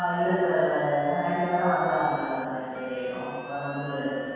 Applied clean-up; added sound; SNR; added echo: none; Alarm; 17 dB; reverberation time 2.1 s.